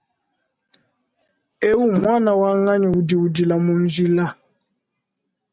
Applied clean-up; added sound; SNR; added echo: none; none; none; none.